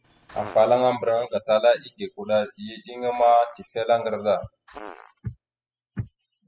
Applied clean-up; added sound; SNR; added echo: classical method spectral subtraction.